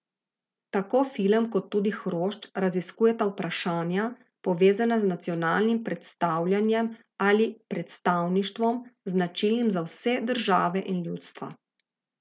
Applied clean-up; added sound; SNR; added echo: none; none; none; none.